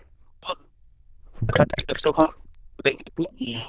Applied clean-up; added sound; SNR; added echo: neural diffusion model UNIVERSE++.